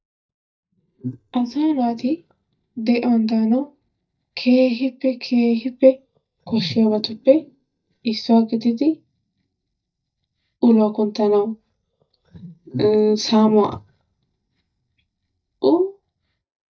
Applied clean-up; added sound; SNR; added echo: neural mask model DeepFilterNet 3.